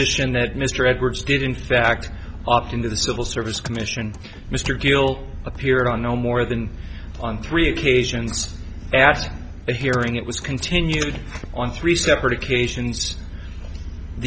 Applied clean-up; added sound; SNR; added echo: none; Engine; 11 dB; none.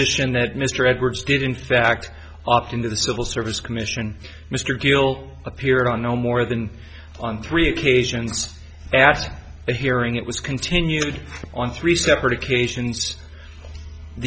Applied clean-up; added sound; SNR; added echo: none; none; none; none.